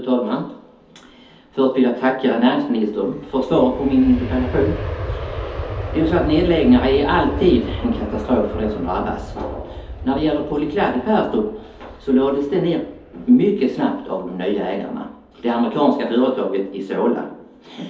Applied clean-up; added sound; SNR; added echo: none; Aircraft; 12 dB; reverberation time 0.5 s.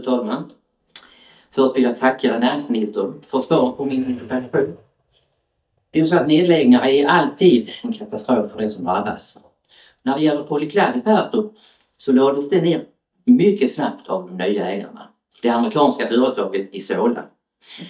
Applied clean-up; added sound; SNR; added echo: neural mask model DeepFilterNet 3.